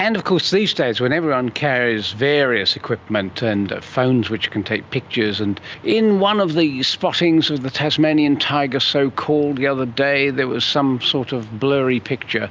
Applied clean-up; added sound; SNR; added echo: none; none; none; none.